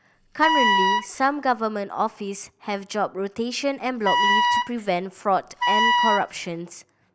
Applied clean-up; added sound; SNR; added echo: none; Wind instrument, woodwind instrument; -4 dB; none.